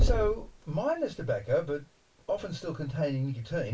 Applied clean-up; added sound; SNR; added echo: none; Knock; 2 dB; reverberation time 0.2 s.